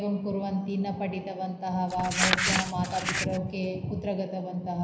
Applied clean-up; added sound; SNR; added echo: none; Crumpling, crinkling; 0 dB; reverberation time 0.9 s.